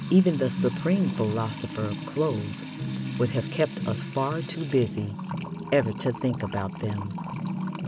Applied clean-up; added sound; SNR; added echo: none; Trickle, dribble / Water tap, faucet / Music; 4 dB; none.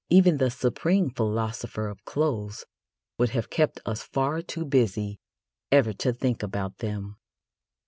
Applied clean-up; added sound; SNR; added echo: none; none; none; none.